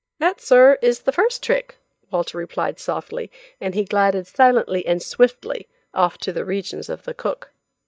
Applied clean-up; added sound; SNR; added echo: neural mask model DeepFilterNet 3.